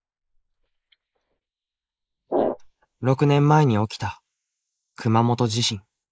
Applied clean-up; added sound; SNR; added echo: neural mask model Resemble Enhance denoiser.